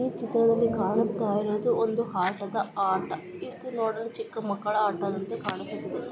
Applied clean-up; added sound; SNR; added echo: none; none; none; none.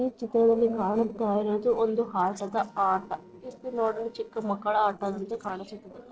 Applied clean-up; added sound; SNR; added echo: neural separator model SepFormer DNS4.